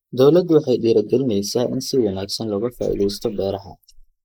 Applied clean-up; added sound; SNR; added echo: neural mask model Resemble Enhance denoiser.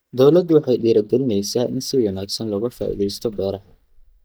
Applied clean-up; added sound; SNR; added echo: neural mask model DeepFilterNet 3.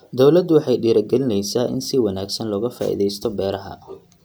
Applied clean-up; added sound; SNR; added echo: none; none; none; none.